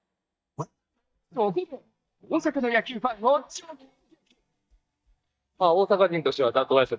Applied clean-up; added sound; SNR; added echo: neural mask model DeepFilterNet 3.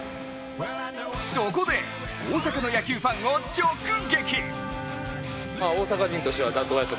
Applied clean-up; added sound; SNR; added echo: none; Wind instrument, woodwind instrument; 13 dB; none.